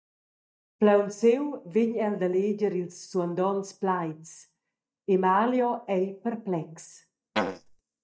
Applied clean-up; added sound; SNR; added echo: neural mask model DeepFilterNet 3.